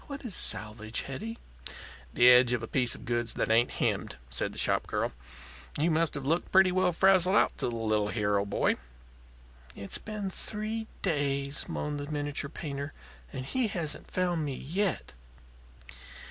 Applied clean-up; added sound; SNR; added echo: none; none; none; none.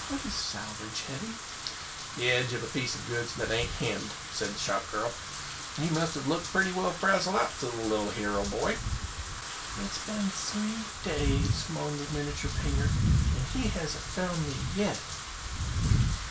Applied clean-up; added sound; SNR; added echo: none; Wind / Rain; 1 dB; reverberation time 0.3 s.